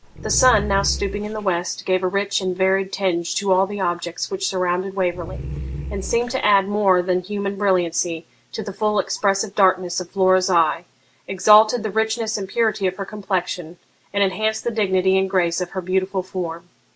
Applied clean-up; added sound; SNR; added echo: none; Growling; 8 dB; none.